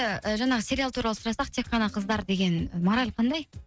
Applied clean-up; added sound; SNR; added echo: neural mask model RNNoise.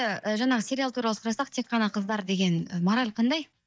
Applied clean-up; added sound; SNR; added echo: neural mask model DeepFilterNet 3.